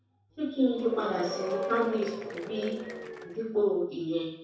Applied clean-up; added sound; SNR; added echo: none; Applause / Crowd / Cheering; 7 dB; reverberation time 0.7 s.